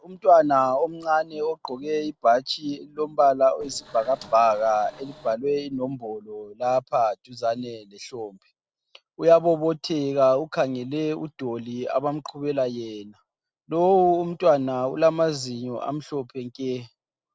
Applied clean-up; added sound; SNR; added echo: neural separator model SepFormer DNS4.